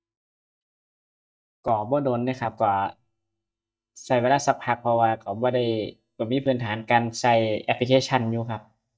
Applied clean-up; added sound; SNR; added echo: neural mask model DeepFilterNet 3.